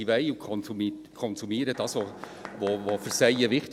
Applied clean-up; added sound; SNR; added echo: none; Mechanisms; 14 dB; none.